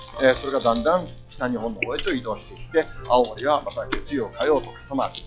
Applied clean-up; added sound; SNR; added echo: classical method log-MMSE.